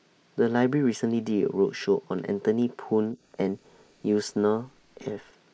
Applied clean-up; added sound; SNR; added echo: neural mask model Resemble Enhance denoiser.